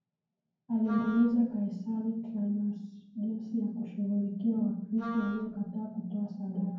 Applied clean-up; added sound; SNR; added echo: none; Wind instrument, woodwind instrument; 13 dB; reverberation time 0.9 s.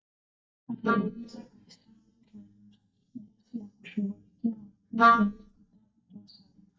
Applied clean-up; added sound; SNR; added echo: neural mask model DeepFilterNet 3.